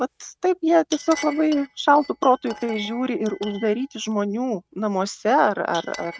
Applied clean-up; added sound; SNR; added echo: neural mask model RNNoise.